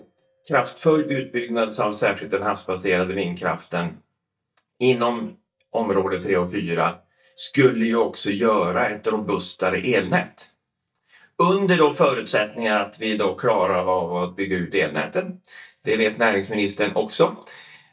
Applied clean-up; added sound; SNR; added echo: neural mask model DeepFilterNet 3.